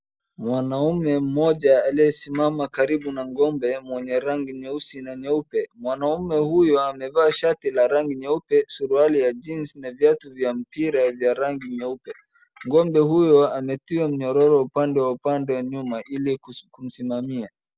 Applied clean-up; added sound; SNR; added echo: none; none; none; none.